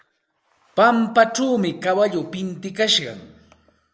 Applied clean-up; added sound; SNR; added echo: none; none; none; none.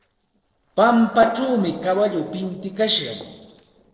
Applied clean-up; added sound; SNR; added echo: neural separator model SepFormer DNS4.